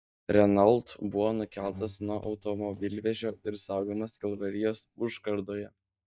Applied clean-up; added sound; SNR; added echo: neural mask model DeepFilterNet 3.